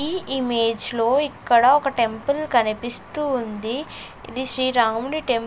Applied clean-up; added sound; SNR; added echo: none; none; none; none.